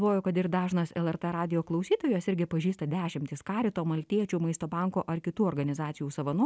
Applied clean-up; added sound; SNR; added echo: none; none; none; none.